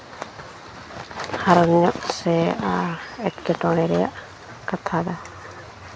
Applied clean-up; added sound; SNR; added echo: none; none; none; none.